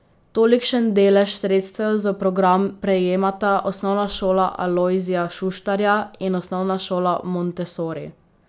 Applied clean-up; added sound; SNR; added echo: none; none; none; none.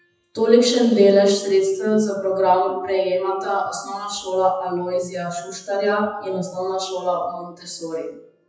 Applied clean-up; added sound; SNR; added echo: classical method WPE with log-MMSE.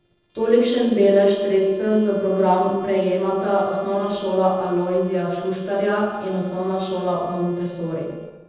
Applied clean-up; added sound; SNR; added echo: neural separator model SepFormer DNS4.